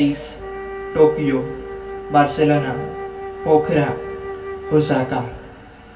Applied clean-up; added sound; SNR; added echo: none; Wind instrument, woodwind instrument; 11 dB; reverberation time 0.2 s.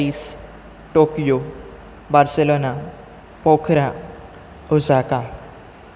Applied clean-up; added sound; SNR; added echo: none; none; none; none.